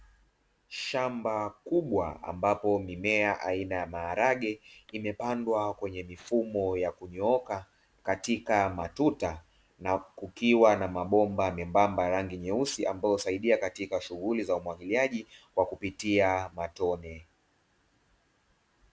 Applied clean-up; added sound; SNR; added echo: none; none; none; none.